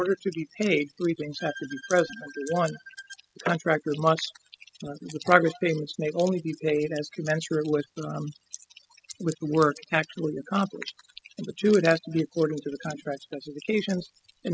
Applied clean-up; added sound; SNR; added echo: classical method spectral subtraction.